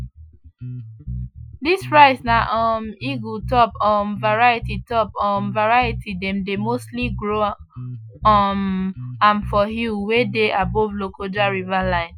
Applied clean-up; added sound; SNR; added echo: classical method Wiener filter.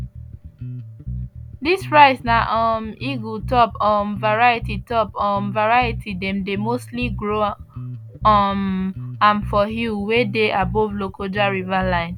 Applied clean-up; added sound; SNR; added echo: none; Bass guitar; 11 dB; none.